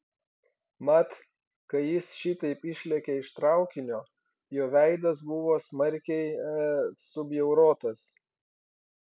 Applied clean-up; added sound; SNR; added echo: none; none; none; none.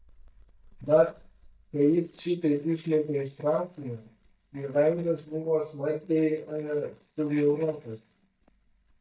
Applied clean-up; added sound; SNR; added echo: neural mask model DeepFilterNet 3.